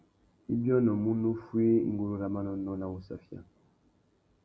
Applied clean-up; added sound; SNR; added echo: none; none; none; none.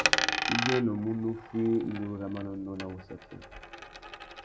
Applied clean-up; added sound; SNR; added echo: none; Coin (dropping); 1 dB; none.